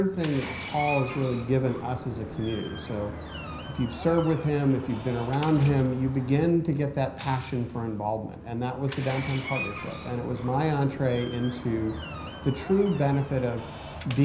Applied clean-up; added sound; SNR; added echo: none; Door; 12 dB; reverberation time 0.5 s.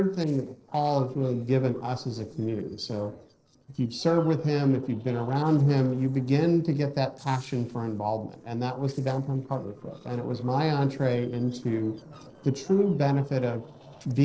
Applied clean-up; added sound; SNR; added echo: neural separator model SepFormer DNS4.